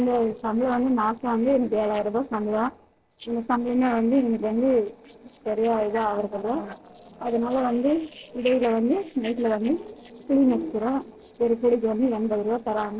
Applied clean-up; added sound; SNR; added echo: neural separator model SepFormer DNS4.